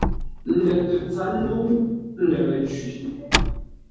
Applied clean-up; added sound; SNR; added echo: none; Slam; 5 dB; reverberation time 1.3 s.